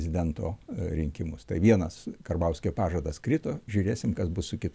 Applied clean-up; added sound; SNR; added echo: none; none; none; none.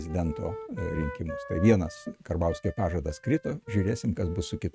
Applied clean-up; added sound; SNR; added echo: neural mask model RNNoise.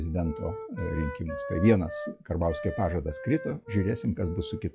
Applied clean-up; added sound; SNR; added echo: classical method log-MMSE.